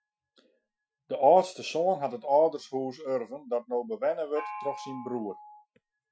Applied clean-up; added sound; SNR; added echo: classical method Wiener filter.